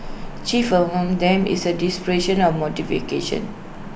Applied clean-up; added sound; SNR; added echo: none; Buzz; 12 dB; none.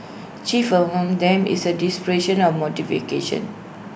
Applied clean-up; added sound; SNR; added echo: none; none; none; none.